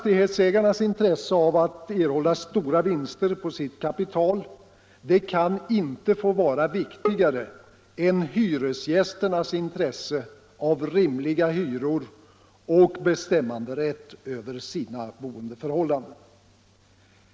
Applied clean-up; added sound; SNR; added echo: none; Bowed string instrument; 9 dB; none.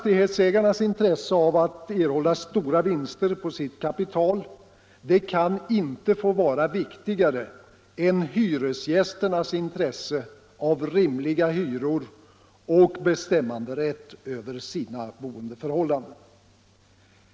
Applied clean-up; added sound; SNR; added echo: none; none; none; none.